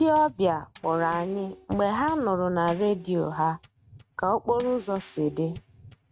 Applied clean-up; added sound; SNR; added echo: neural mask model RNNoise.